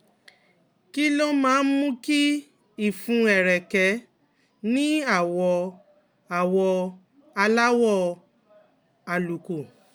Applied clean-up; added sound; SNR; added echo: none; none; none; none.